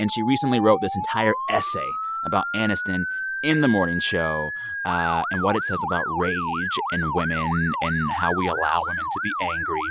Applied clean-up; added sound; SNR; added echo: classical method spectral subtraction.